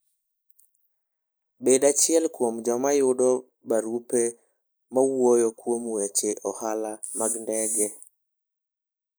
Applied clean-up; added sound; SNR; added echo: neural mask model Resemble Enhance denoiser.